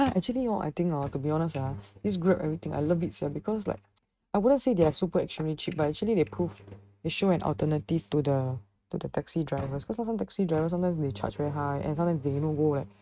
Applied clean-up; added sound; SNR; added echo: neural mask model RNNoise.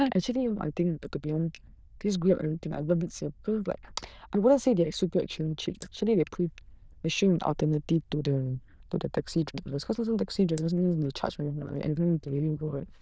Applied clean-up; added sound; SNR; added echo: neural diffusion model UNIVERSE++.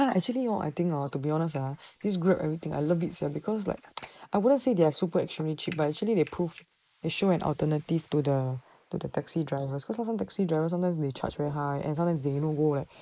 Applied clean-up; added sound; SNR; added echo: neural mask model Resemble Enhance denoiser.